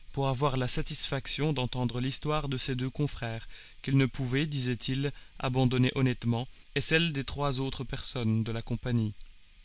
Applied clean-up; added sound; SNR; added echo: none; none; none; none.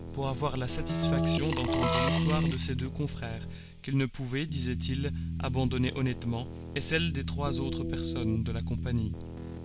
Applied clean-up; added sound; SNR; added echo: none; Keyboard (musical) + Coin (dropping) / Glass; 0 dB; none.